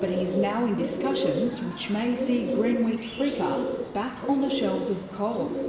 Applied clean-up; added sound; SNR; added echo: none; Bird; 3 dB; reverberation time 2.1 s.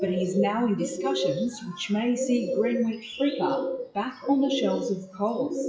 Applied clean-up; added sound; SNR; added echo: classical method WPE with log-MMSE.